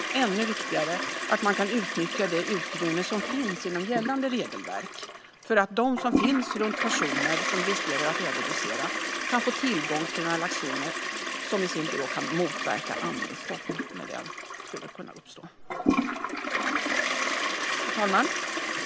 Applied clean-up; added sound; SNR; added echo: none; Toilet flush; 0 dB; none.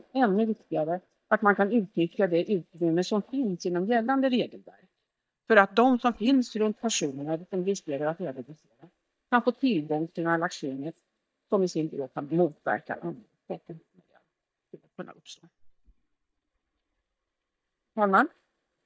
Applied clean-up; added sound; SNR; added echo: neural mask model DeepFilterNet 3.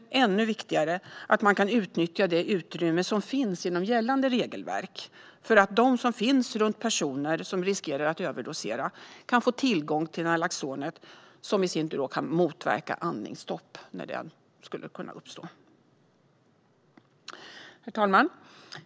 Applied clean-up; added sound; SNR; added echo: none; none; none; none.